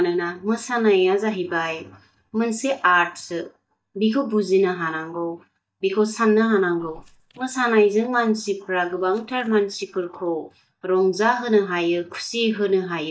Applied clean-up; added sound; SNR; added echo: neural mask model DeepFilterNet 3.